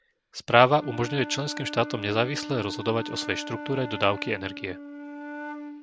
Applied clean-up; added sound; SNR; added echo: none; Wind instrument, woodwind instrument; 11 dB; none.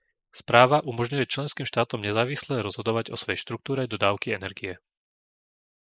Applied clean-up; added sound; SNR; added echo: neural mask model Resemble Enhance denoiser.